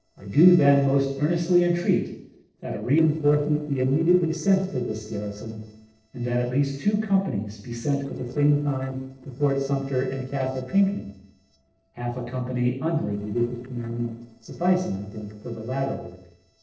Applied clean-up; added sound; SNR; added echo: neural separator model SepFormer DNS4.